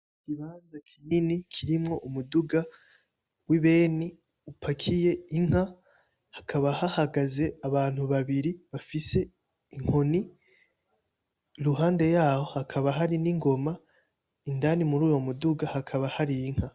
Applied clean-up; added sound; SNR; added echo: none; none; none; none.